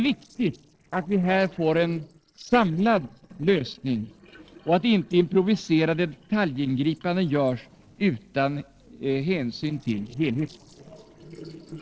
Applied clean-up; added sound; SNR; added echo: neural separator model SepFormer DNS4.